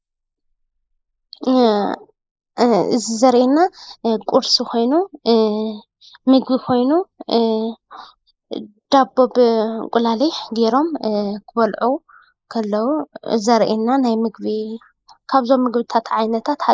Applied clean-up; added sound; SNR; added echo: neural mask model Resemble Enhance denoiser.